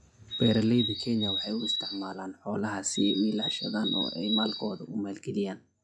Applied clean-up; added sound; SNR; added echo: classical method log-MMSE.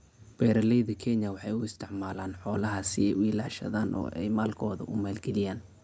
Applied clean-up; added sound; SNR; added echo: none; none; none; none.